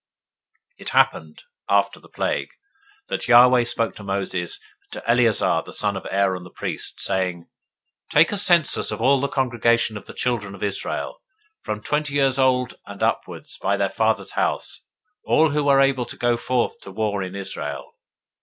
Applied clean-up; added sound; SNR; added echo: none; none; none; none.